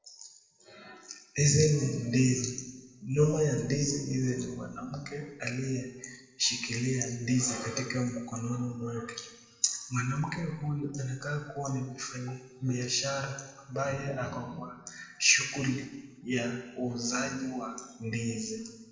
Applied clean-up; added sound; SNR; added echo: none; none; none; reverberation time 1.1 s.